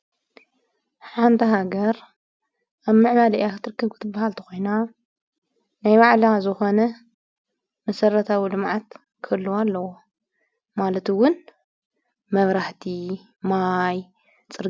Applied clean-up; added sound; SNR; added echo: none; none; none; none.